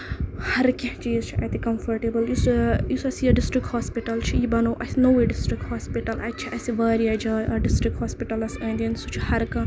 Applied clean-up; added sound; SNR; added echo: none; none; none; none.